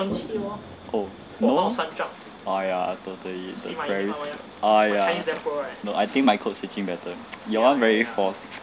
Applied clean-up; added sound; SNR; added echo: none; Toilet flush; 18 dB; none.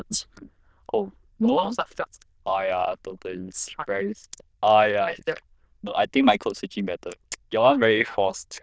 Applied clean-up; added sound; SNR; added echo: neural diffusion model UNIVERSE++.